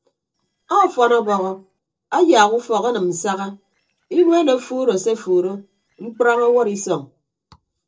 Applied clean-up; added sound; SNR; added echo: neural separator model SepFormer DNS4.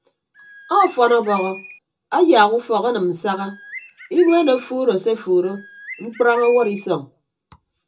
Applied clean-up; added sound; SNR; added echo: none; Bird; 18 dB; reverberation time 0.2 s.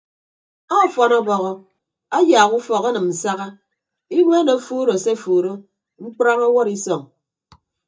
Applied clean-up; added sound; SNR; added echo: neural mask model DeepFilterNet 3.